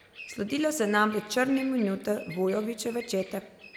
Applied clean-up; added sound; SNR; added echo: none; Bird vocalization, bird call, bird song; 20 dB; none.